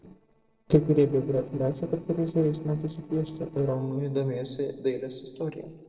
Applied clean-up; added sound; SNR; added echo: neural separator model SepFormer DNS4.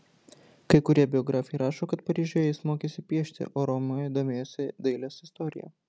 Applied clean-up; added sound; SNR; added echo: none; none; none; none.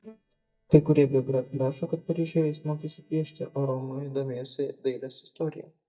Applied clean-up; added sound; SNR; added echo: neural mask model DeepFilterNet 3.